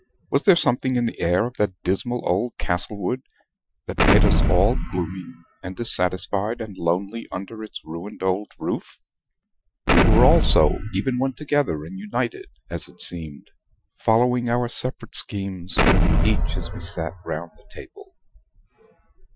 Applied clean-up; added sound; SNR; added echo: classical method Wiener filter.